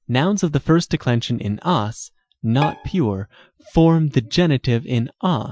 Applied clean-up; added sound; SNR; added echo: classical method Wiener filter.